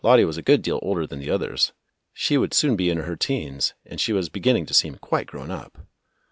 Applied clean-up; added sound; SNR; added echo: none; none; none; none.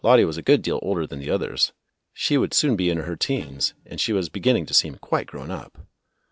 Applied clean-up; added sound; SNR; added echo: neural separator model SepFormer DNS4.